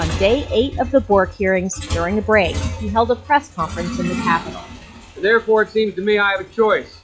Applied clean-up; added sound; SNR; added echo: classical method log-MMSE.